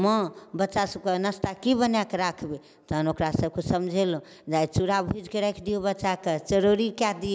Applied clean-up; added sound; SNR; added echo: none; none; none; none.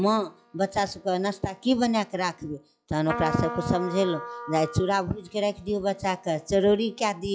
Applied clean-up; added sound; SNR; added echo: classical method log-MMSE.